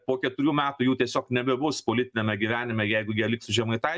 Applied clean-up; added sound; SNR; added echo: none; none; none; none.